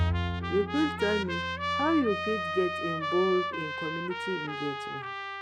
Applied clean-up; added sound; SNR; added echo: none; Trumpet + Bowed string instrument; 1 dB; none.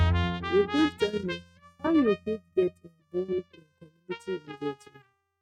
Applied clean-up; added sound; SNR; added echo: neural mask model RNNoise.